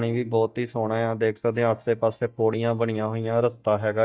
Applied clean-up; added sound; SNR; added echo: neural mask model DeepFilterNet 3.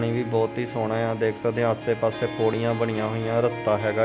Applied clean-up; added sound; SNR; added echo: none; Harp; 11 dB; none.